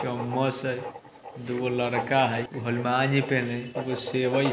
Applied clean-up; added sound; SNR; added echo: none; Writing; 11 dB; none.